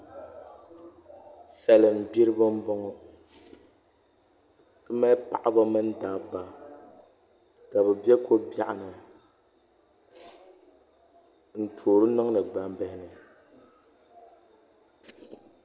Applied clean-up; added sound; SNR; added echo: none; none; none; none.